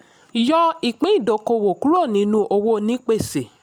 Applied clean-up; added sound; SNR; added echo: none; none; none; none.